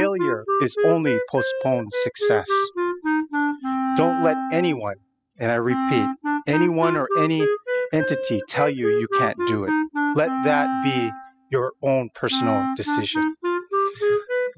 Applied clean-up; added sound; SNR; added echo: classical method spectral subtraction.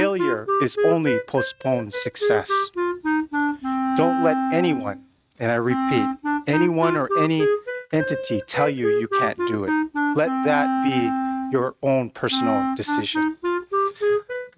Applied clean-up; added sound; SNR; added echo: neural mask model RNNoise.